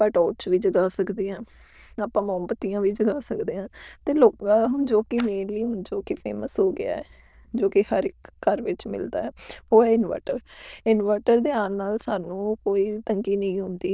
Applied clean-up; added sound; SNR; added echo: neural diffusion model UNIVERSE++.